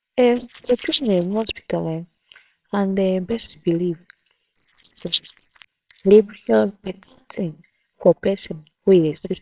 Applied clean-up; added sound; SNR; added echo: neural separator model SepFormer WHAMR!.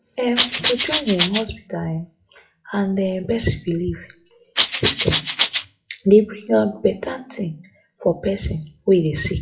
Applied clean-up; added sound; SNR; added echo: classical method WPE with log-MMSE.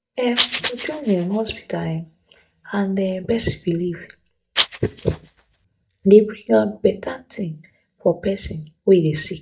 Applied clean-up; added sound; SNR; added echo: neural mask model DeepFilterNet 3.